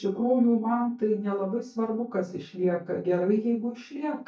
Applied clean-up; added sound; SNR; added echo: neural mask model DeepFilterNet 3.